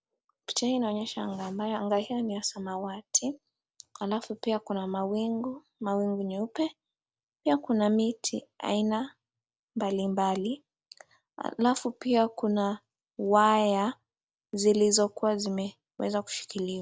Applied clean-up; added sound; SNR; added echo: none; none; none; none.